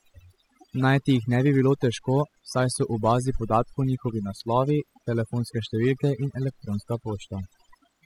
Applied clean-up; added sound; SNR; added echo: classical method spectral subtraction.